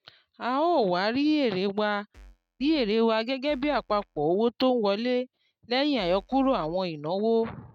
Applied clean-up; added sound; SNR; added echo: neural mask model RNNoise.